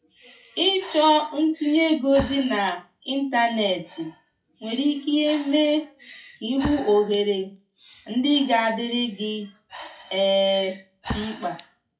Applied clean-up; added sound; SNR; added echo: classical method WPE with log-MMSE.